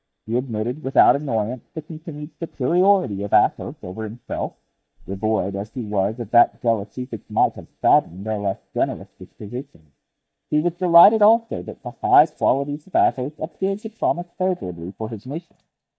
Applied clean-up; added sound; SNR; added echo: neural mask model DeepFilterNet 3.